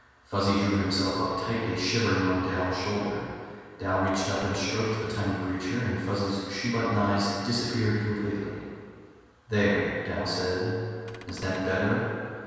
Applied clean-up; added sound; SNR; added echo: none; Cupboard open or close / Door; 18 dB; reverberation time 1.9 s.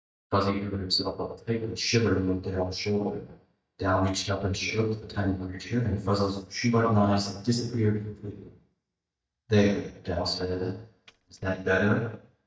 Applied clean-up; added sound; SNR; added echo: neural mask model DeepFilterNet 3.